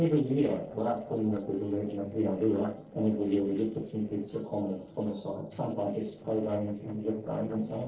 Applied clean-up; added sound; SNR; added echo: neural separator model SepFormer DNS4.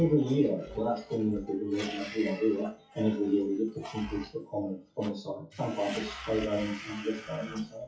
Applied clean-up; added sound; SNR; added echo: classical method WPE with log-MMSE.